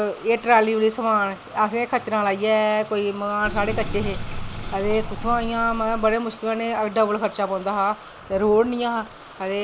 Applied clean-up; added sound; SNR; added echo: none; Sink (filling or washing); 11 dB; none.